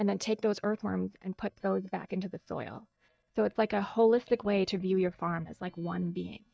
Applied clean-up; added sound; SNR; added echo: neural mask model DeepFilterNet 3.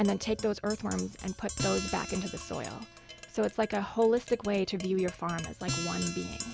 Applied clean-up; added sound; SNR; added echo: none; Acoustic guitar + Tap; 9 dB; none.